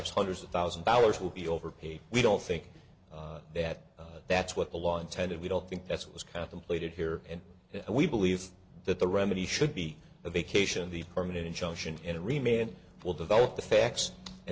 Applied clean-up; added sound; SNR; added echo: none; none; none; none.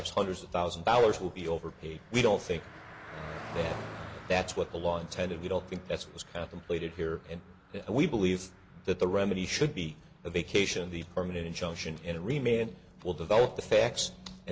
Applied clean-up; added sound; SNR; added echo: none; Car passing by; 19 dB; none.